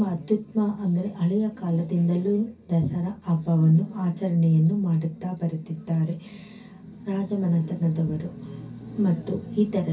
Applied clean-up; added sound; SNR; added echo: none; none; none; reverberation time 0.3 s.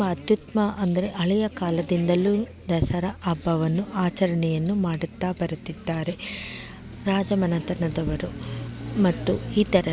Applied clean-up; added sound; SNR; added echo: none; none; none; none.